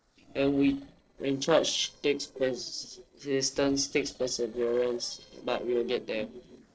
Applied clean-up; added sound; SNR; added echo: neural separator model SepFormer DNS4.